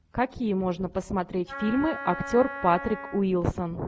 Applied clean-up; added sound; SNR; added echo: none; Wind instrument, woodwind instrument; 10 dB; none.